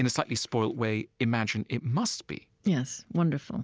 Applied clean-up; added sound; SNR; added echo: none; none; none; none.